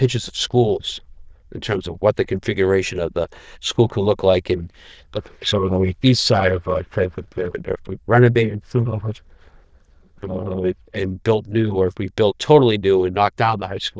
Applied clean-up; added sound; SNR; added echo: neural diffusion model UNIVERSE++.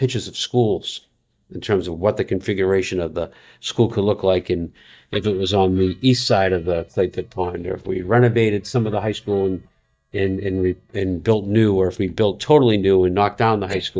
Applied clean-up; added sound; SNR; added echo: neural mask model DeepFilterNet 3.